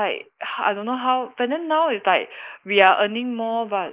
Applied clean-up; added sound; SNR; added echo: neural mask model Resemble Enhance denoiser.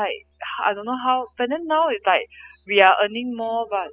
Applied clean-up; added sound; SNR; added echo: classical method spectral subtraction.